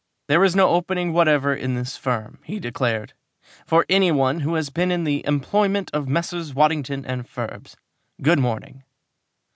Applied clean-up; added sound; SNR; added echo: none; none; none; none.